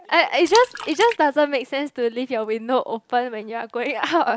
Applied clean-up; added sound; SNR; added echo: none; Splash, splatter; 15 dB; none.